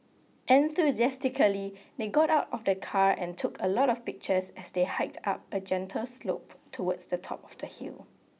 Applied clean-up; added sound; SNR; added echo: none; none; none; none.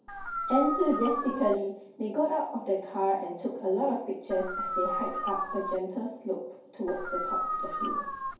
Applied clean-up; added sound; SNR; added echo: none; Dog; 2 dB; reverberation time 2.4 s.